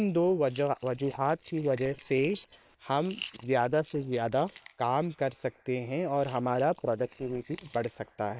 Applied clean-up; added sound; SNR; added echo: neural separator model SepFormer WHAM!.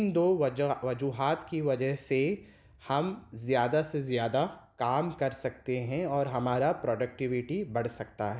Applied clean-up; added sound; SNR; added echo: none; none; none; none.